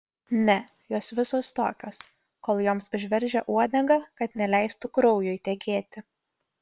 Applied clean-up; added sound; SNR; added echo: neural separator model SepFormer WHAM!.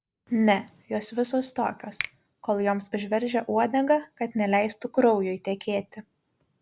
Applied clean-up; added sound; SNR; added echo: none; Finger snapping; 17 dB; none.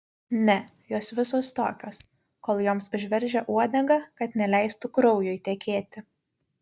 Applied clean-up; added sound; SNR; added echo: neural mask model DeepFilterNet 3.